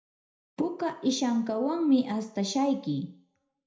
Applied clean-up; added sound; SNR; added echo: none; none; none; reverberation time 0.5 s.